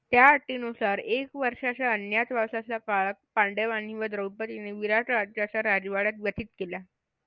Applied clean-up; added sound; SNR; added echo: none; none; none; none.